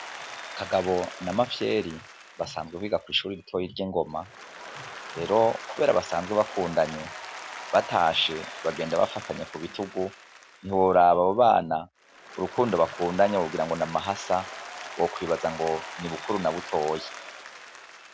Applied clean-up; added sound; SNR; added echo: none; Applause; 14 dB; none.